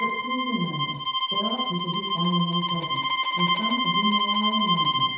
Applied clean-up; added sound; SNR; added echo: none; Bowed string instrument; -4 dB; reverberation time 0.9 s.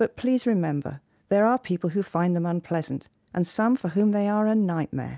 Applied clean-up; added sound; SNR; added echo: none; none; none; none.